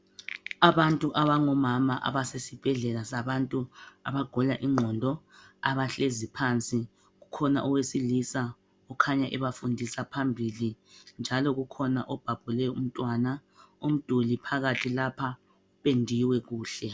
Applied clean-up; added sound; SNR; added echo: none; none; none; none.